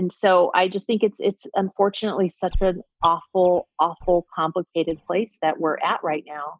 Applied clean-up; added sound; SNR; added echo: neural mask model DeepFilterNet 3.